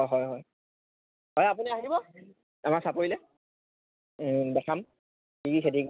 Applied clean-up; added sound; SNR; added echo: none; none; none; none.